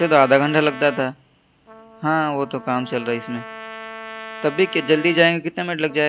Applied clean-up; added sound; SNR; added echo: none; Trumpet; 16 dB; none.